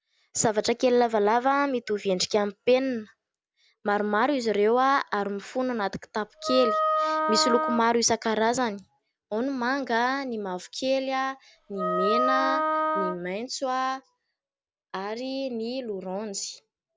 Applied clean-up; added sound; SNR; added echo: none; Wind instrument, woodwind instrument; -1 dB; none.